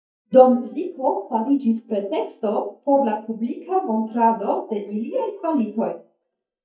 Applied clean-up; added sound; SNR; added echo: neural mask model DeepFilterNet 3.